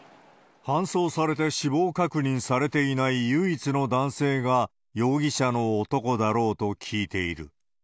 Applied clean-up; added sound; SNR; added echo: none; none; none; none.